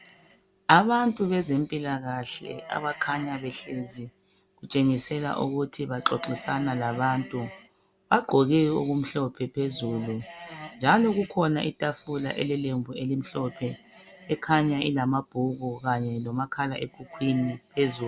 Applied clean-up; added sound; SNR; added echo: none; none; none; none.